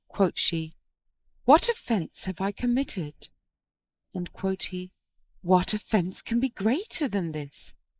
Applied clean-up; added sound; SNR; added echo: neural mask model Resemble Enhance denoiser.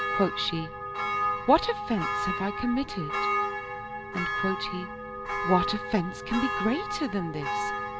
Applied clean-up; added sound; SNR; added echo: none; Church bell; 1 dB; none.